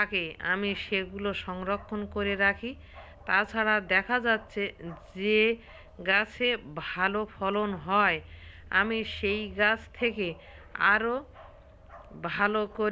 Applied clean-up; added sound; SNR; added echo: none; Bark; 20 dB; none.